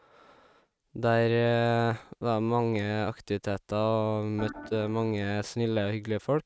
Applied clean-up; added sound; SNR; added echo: neural mask model RNNoise.